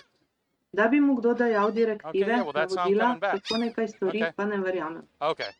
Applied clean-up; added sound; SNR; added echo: neural mask model RNNoise.